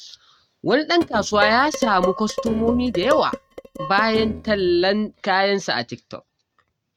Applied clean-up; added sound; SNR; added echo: neural mask model RNNoise.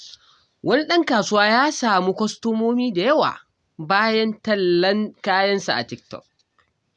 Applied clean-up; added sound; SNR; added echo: none; none; none; none.